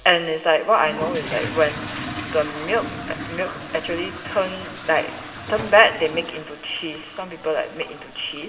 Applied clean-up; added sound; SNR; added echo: none; Fill (with liquid) / Toilet flush; 11 dB; reverberation time 2.7 s.